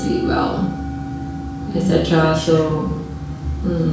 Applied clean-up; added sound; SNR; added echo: none; Musical instrument; 12 dB; reverberation time 0.6 s.